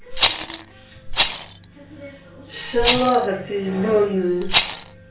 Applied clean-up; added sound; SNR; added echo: none; Rattle; 2 dB; reverberation time 0.3 s.